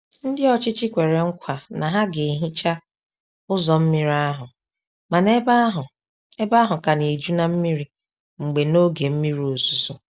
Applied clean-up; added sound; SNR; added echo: none; none; none; none.